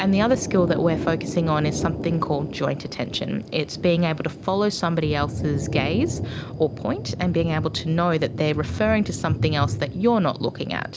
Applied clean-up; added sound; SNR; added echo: none; Thunder; 6 dB; none.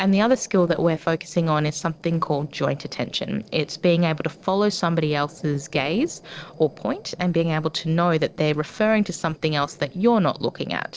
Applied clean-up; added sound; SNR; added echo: neural separator model SepFormer DNS4.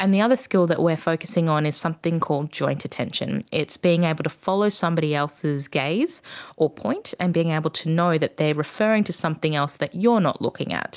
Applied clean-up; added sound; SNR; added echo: none; none; none; none.